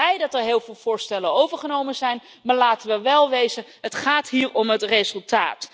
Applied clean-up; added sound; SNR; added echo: none; none; none; none.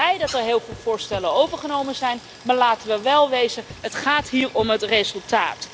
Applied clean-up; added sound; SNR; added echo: none; Stream + Walk, footsteps; 18 dB; none.